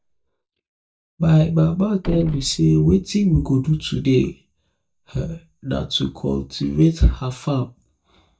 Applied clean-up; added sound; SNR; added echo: neural mask model DeepFilterNet 3.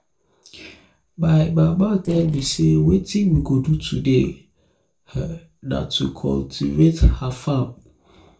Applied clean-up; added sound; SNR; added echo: neural separator model SepFormer DNS4.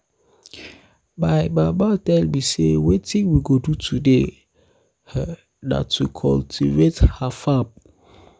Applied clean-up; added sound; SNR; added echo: none; none; none; none.